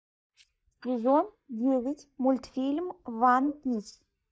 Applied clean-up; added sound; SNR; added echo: neural mask model DeepFilterNet 3.